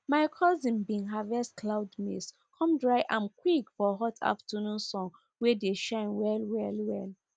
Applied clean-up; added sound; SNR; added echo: none; none; none; none.